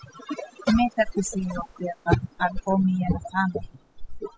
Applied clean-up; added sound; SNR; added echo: classical method spectral subtraction.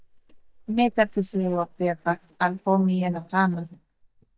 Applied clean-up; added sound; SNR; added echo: neural mask model DeepFilterNet 3.